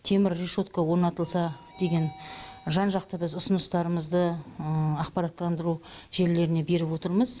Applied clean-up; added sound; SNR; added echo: none; none; none; none.